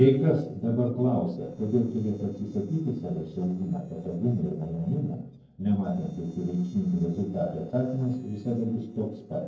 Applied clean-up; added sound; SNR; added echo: neural separator model SepFormer DNS4.